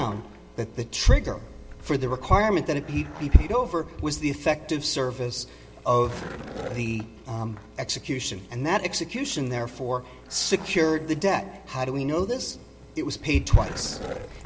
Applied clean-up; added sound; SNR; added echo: none; Skateboard; 18 dB; reverberation time 1.2 s.